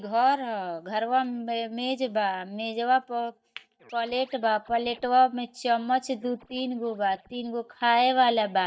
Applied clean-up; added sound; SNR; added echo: neural mask model DeepFilterNet 3.